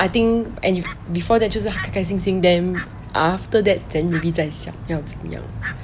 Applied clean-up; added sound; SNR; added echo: none; Fowl; 17 dB; none.